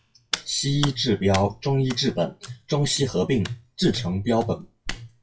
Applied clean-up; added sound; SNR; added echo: classical method WPE with log-MMSE.